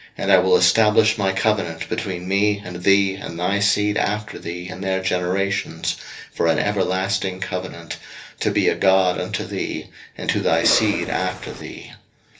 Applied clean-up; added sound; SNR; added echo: none; Cough; 8 dB; reverberation time 0.3 s.